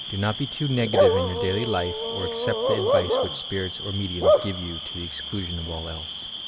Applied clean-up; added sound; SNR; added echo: none; Bark / Cricket; -3 dB; none.